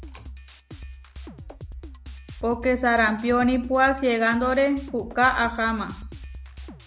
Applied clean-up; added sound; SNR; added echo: none; Drum kit; 15 dB; none.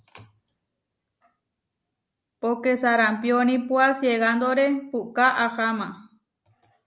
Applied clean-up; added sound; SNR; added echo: none; none; none; none.